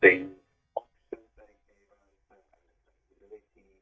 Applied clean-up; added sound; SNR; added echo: neural mask model DeepFilterNet 3.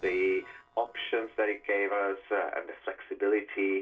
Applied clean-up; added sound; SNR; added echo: neural separator model SepFormer DNS4.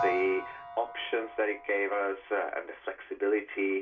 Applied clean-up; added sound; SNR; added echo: none; Piano; 9 dB; reverberation time 0.2 s.